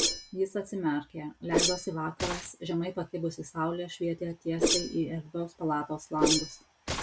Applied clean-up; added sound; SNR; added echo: none; Whoosh, swoosh, swish; 1 dB; none.